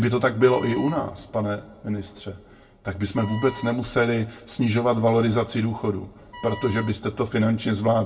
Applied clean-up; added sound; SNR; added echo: none; Wind instrument, woodwind instrument; 18 dB; reverberation time 0.2 s.